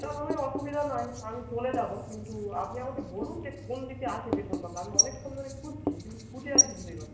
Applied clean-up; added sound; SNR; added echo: none; Writing; -2 dB; reverberation time 0.8 s.